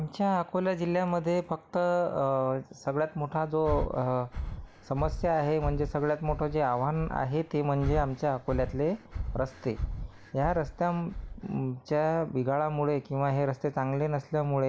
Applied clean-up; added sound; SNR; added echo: none; Breathing; 8 dB; none.